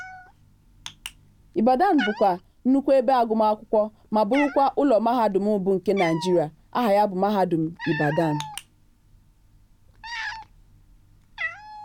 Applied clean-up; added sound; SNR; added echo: none; Cat; 15 dB; none.